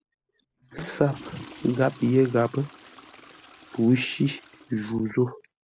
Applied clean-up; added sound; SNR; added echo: none; Toilet flush / Water; 20 dB; none.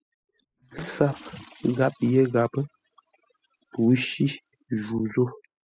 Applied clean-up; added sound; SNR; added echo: classical method spectral subtraction.